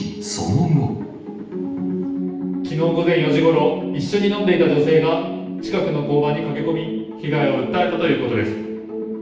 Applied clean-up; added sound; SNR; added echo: none; none; none; reverberation time 0.9 s.